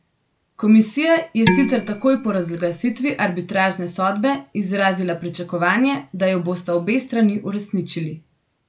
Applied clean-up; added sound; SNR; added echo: none; Dishes, pots, and pans; 4 dB; none.